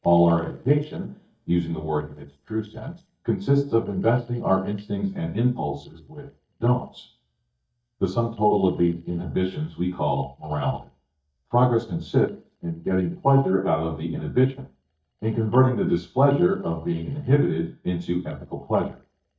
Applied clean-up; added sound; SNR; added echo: neural mask model DeepFilterNet 3.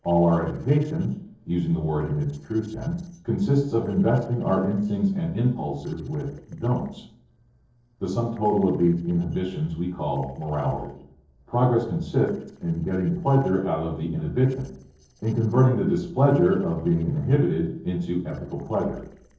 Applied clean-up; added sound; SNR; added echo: neural separator model SepFormer DNS4.